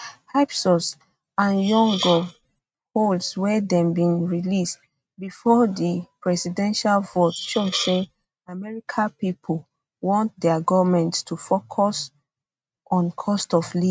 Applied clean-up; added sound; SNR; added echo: neural mask model RNNoise.